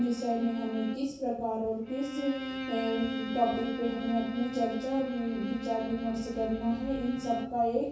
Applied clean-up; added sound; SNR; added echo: none; Bowed string instrument; 7 dB; reverberation time 0.6 s.